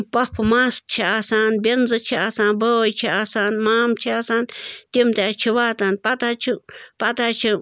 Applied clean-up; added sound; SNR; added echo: none; none; none; none.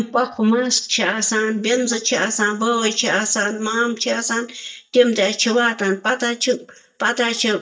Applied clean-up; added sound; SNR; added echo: neural mask model DeepFilterNet 3.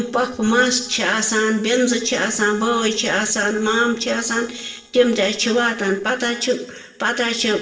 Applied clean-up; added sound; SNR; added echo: neural separator model SepFormer DNS4.